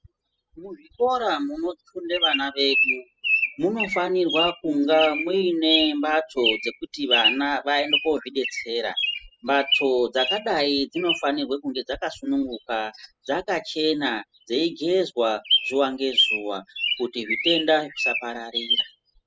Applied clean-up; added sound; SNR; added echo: classical method spectral subtraction.